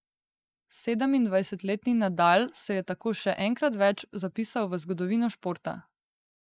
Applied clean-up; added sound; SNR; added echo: neural mask model Resemble Enhance denoiser.